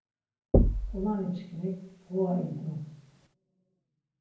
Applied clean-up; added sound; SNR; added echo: none; Knock; -4 dB; reverberation time 0.9 s.